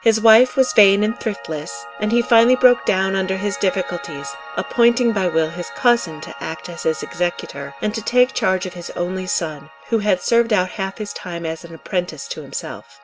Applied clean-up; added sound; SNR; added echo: none; Piano; 16 dB; none.